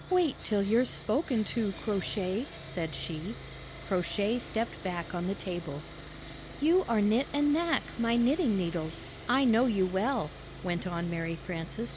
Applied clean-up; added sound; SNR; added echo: none; Sawing; 14 dB; none.